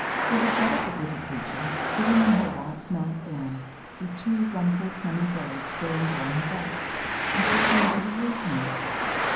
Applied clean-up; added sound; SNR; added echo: none; Traffic noise, roadway noise; 1 dB; reverberation time 0.6 s.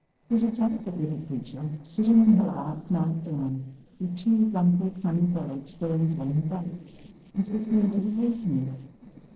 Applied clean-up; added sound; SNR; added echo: neural separator model SepFormer DNS4.